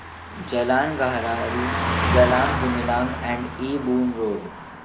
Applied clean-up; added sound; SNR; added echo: none; Car passing by; 3 dB; none.